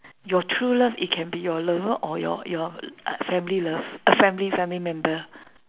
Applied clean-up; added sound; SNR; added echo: none; none; none; none.